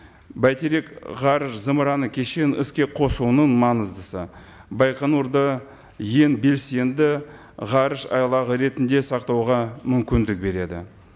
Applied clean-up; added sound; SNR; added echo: none; none; none; none.